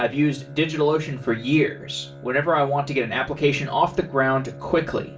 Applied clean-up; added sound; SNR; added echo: none; Bowed string instrument; 17 dB; reverberation time 0.3 s.